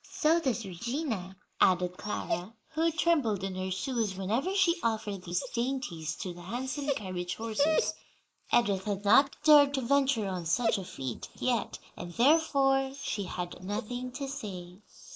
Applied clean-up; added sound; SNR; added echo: neural mask model Resemble Enhance denoiser.